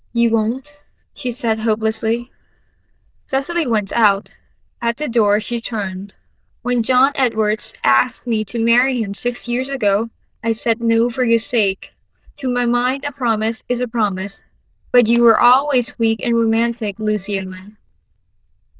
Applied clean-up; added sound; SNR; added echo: neural diffusion model UNIVERSE++.